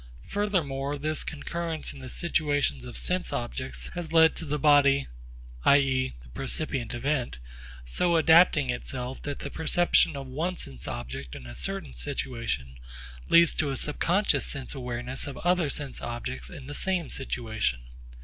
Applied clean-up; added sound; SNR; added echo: none; none; none; none.